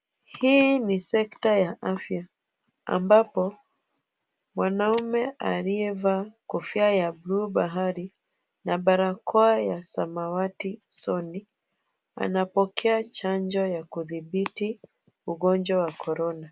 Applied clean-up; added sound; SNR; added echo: none; none; none; none.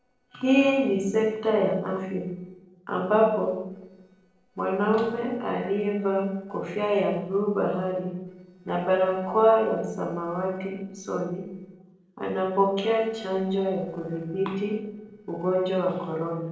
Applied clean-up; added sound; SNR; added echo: neural separator model SepFormer DNS4.